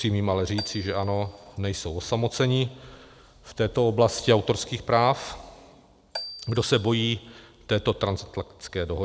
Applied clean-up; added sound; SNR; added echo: none; Marimba, xylophone; 14 dB; none.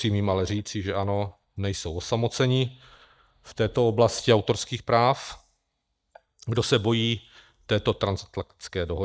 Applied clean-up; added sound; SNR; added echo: neural mask model DeepFilterNet 3.